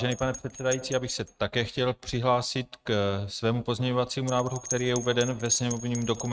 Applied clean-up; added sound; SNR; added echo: neural mask model RNNoise.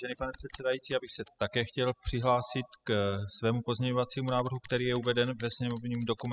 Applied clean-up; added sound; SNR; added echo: classical method spectral subtraction.